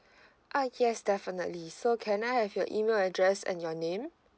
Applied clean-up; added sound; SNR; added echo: none; none; none; none.